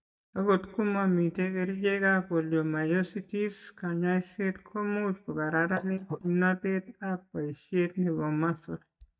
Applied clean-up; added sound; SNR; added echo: neural mask model DeepFilterNet 3.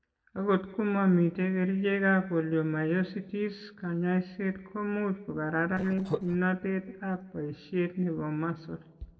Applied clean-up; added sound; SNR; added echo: neural separator model SepFormer DNS4.